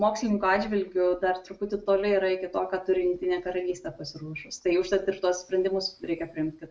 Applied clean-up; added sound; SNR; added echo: none; none; none; none.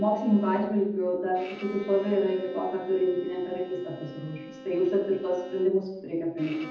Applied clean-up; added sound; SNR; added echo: none; Bowed string instrument; 18 dB; reverberation time 0.8 s.